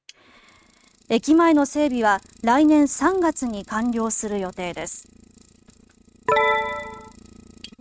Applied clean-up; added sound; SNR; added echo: neural mask model RNNoise.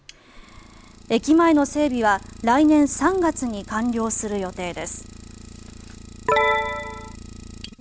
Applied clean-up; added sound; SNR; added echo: none; Idling; 18 dB; none.